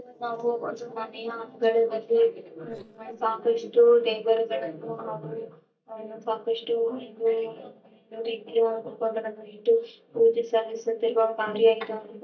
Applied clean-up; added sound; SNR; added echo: neural mask model DeepFilterNet 3.